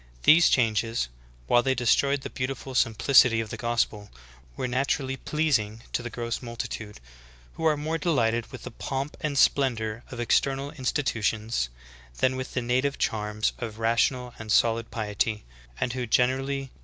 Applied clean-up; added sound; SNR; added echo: none; none; none; none.